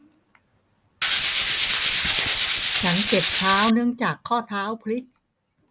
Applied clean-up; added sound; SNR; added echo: none; Tools; -3 dB; none.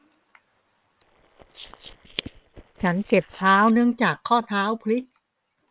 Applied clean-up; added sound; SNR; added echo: neural separator model SepFormer WHAM!.